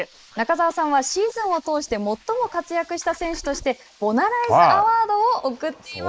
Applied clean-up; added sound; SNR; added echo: neural mask model Resemble Enhance denoiser.